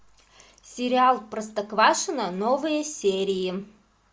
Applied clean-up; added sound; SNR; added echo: none; none; none; none.